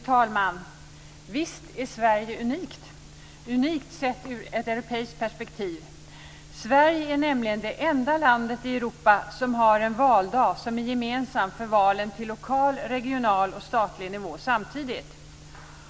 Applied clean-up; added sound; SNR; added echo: none; none; none; none.